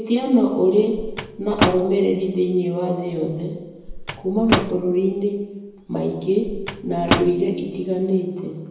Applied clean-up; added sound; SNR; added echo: none; Microwave oven; 7 dB; reverberation time 1.0 s.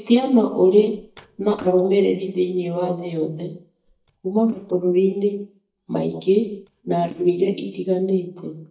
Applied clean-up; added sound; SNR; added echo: neural mask model DeepFilterNet 3.